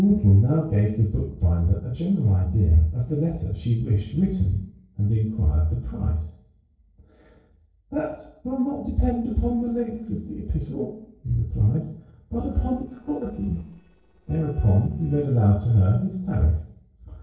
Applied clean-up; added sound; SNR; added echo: neural separator model SepFormer DNS4.